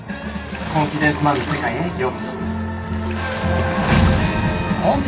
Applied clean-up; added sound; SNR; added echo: none; Water / Splash, splatter; 15 dB; reverberation time 2.8 s.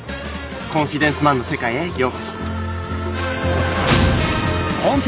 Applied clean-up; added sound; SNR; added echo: none; none; none; none.